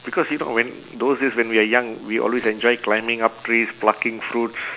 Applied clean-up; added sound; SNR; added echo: none; none; none; none.